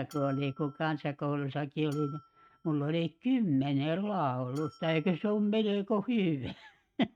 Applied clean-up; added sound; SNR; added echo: neural mask model RNNoise.